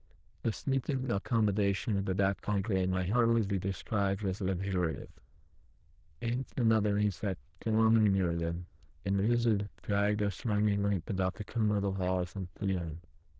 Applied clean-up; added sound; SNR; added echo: neural diffusion model UNIVERSE++.